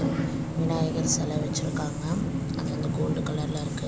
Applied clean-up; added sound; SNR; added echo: none; Drum; -2 dB; none.